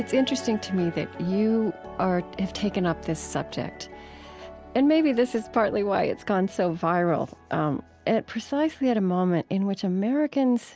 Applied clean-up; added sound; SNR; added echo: none; none; none; none.